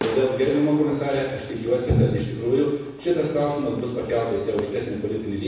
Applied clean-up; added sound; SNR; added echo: none; Fireworks; 17 dB; reverberation time 1.1 s.